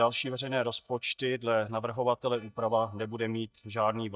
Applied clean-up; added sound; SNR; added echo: neural mask model DeepFilterNet 3.